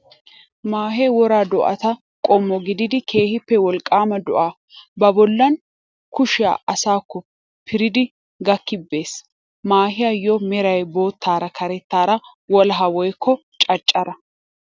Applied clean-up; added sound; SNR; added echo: none; none; none; none.